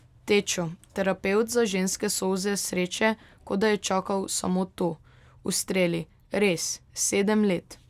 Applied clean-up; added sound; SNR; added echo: none; none; none; none.